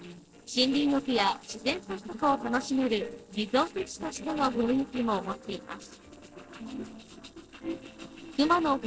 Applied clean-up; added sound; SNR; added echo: neural separator model SepFormer DNS4.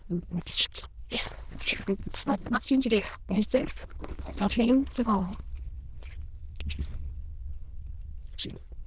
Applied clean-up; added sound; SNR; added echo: neural diffusion model UNIVERSE++.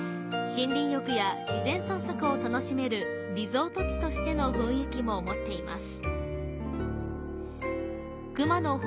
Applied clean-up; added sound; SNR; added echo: none; none; none; none.